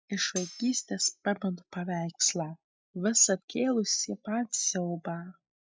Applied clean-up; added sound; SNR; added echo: classical method log-MMSE.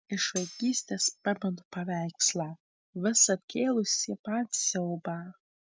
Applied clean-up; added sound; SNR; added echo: none; Cutlery, silverware; 14 dB; none.